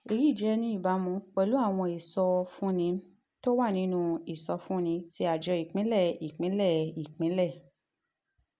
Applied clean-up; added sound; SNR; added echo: none; none; none; none.